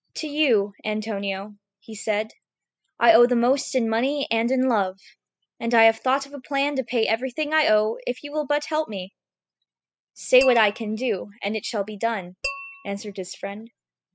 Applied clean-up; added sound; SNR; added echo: classical method spectral subtraction.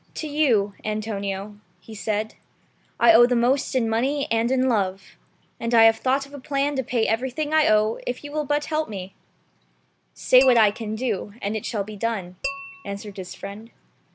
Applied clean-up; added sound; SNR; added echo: none; Tap / Glass; 14 dB; none.